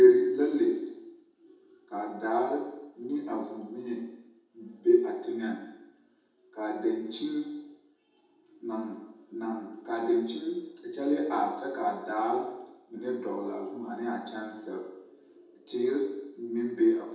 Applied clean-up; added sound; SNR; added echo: none; none; none; reverberation time 0.9 s.